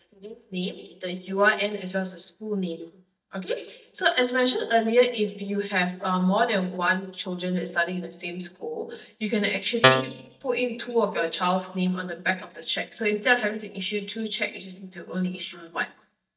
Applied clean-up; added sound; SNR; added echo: neural mask model DeepFilterNet 3.